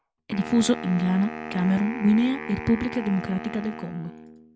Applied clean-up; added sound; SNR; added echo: none; Wind instrument, woodwind instrument; 11 dB; none.